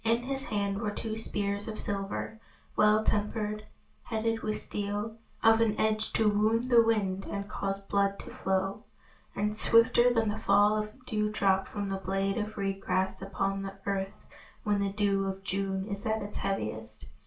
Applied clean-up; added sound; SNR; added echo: none; none; none; reverberation time 0.2 s.